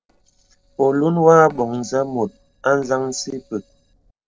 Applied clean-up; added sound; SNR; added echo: neural separator model SepFormer DNS4.